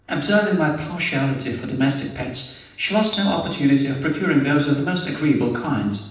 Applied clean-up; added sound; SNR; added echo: neural separator model SepFormer DNS4.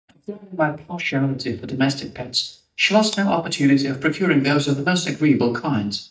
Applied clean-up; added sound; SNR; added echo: neural mask model DeepFilterNet 3.